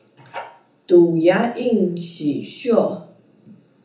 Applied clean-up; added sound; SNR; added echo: none; none; none; reverberation time 0.6 s.